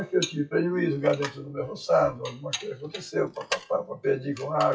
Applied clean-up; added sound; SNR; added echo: classical method WPE with log-MMSE.